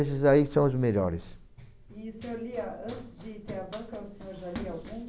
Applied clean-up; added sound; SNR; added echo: none; Run; 15 dB; none.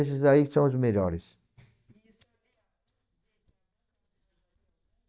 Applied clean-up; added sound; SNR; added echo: neural mask model DeepFilterNet 3.